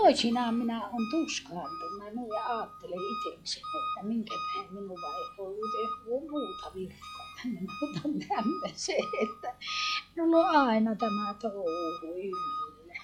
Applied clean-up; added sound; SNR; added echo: classical method log-MMSE.